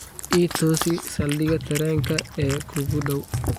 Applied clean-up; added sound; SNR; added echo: none; Cat; 8 dB; none.